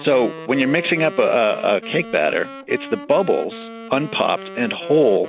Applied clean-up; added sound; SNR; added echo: none; Wind instrument, woodwind instrument; 14 dB; none.